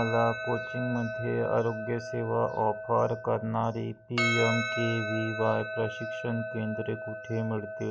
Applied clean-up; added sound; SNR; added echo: none; Percussion; 5 dB; none.